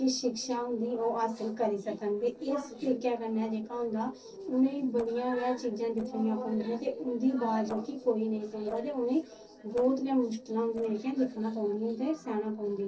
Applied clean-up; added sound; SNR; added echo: neural separator model SepFormer DNS4.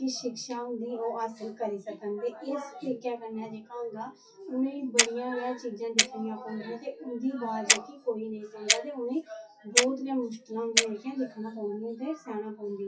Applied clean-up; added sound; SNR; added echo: classical method WPE with log-MMSE.